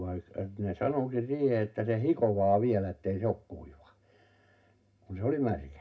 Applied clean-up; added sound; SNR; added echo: none; none; none; reverberation time 0.2 s.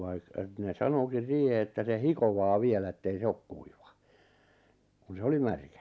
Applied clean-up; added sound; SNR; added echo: none; none; none; none.